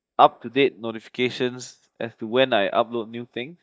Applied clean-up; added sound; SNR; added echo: neural mask model DeepFilterNet 3.